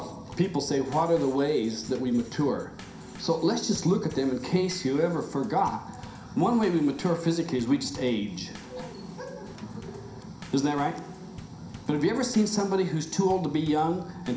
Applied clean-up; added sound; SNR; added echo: none; Bass drum / Snare drum / Drum kit; 19 dB; reverberation time 0.5 s.